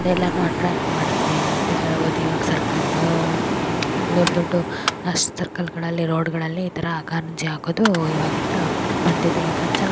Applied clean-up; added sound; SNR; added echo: none; Mechanical fan; 0 dB; none.